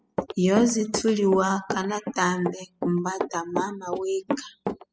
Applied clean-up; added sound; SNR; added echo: classical method spectral subtraction.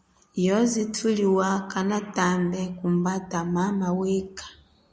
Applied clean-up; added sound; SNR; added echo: none; none; none; none.